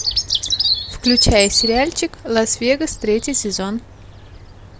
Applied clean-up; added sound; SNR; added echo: none; Bird vocalization, bird call, bird song; 4 dB; none.